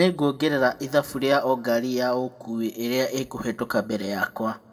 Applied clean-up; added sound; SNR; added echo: none; none; none; reverberation time 0.7 s.